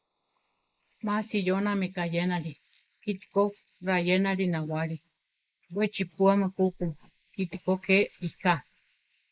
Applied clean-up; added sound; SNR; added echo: neural mask model Resemble Enhance denoiser.